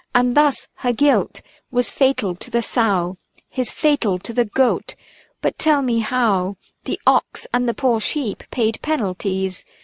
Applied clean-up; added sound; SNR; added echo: none; none; none; none.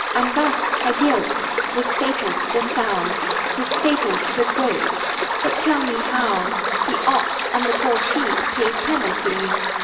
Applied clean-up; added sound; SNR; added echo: none; Stream; -1 dB; reverberation time 2.7 s.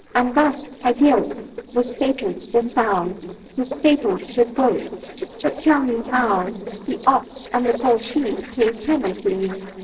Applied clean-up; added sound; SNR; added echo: neural separator model SepFormer DNS4.